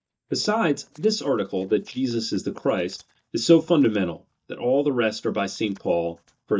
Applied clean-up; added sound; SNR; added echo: neural mask model DeepFilterNet 3.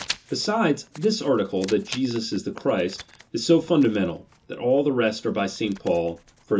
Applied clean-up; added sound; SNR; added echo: none; Writing; 18 dB; reverberation time 0.2 s.